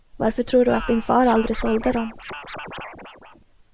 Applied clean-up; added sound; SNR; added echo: none; Scratching (performance technique); 13 dB; none.